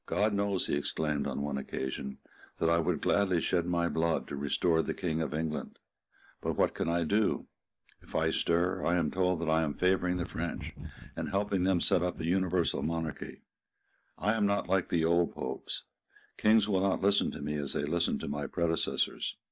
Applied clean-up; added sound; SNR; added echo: neural mask model DeepFilterNet 3.